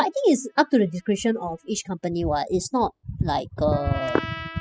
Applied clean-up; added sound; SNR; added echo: classical method spectral subtraction.